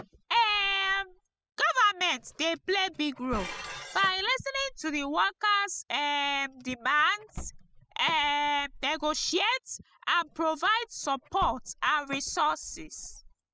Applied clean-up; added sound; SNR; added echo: classical method spectral subtraction.